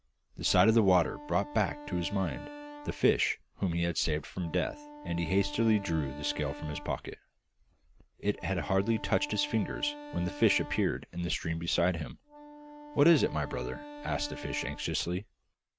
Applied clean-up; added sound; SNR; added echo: none; Wind instrument, woodwind instrument; 15 dB; none.